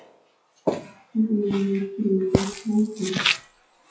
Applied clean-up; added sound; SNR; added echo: classical method WPE with log-MMSE.